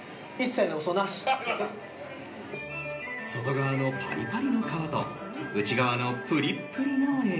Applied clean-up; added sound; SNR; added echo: none; none; none; reverberation time 0.5 s.